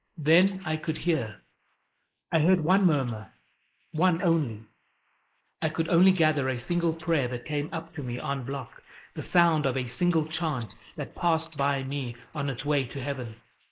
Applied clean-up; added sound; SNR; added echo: neural mask model Resemble Enhance denoiser.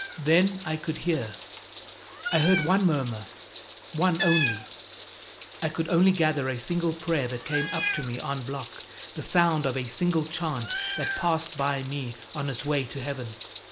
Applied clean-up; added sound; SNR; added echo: none; Meow; 9 dB; none.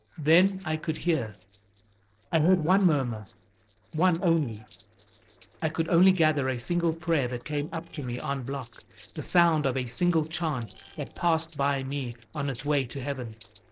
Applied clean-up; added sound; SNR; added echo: neural separator model SepFormer DNS4.